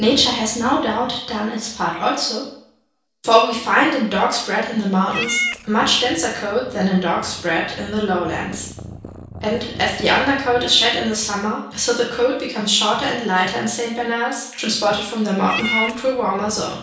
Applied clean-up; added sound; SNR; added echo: none; Meow / Purr; 13 dB; reverberation time 0.6 s.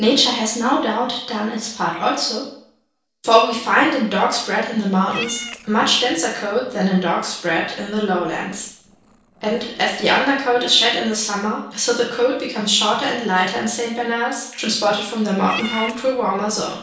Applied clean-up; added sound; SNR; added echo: neural separator model SepFormer DNS4.